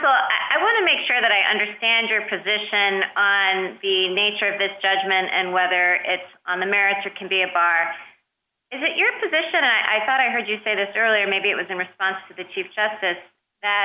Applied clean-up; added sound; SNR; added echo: none; none; none; none.